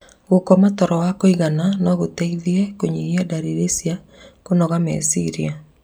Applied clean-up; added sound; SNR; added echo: none; none; none; none.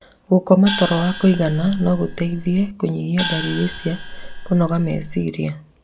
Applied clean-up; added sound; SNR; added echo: none; Gong; 9 dB; none.